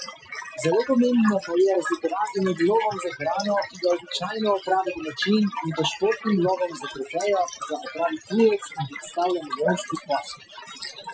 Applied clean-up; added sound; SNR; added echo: classical method Wiener filter.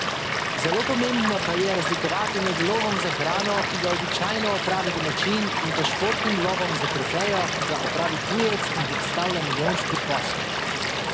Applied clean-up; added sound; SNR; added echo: none; Stream / Liquid; -2 dB; none.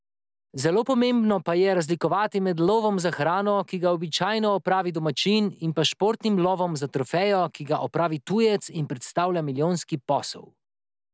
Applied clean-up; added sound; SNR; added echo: none; none; none; none.